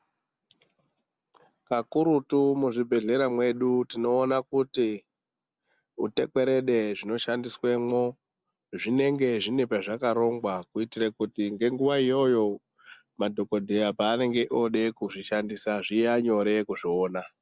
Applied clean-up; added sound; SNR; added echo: none; none; none; none.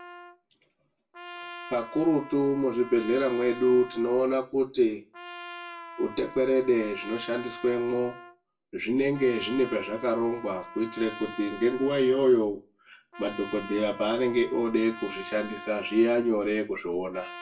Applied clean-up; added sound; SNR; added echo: none; Trumpet; 16 dB; reverberation time 0.2 s.